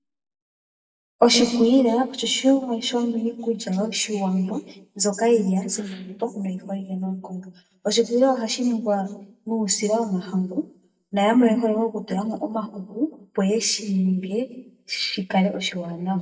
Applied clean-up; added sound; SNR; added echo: neural mask model DeepFilterNet 3.